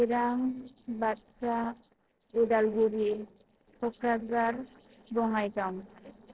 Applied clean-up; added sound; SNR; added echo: neural separator model SepFormer DNS4.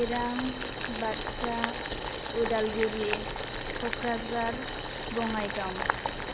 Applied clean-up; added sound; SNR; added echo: none; Boiling; 1 dB; none.